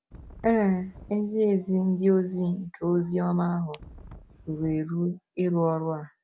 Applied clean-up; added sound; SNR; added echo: none; Wind; 19 dB; none.